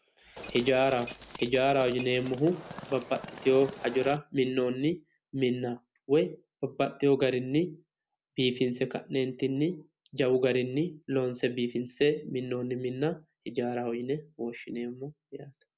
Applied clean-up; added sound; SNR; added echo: none; Tap / Glass + Livestock, farm animals, working animals; 14 dB; none.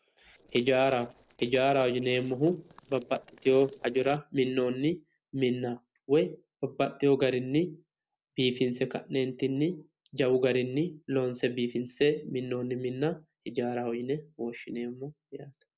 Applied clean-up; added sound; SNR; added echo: neural separator model SepFormer DNS4.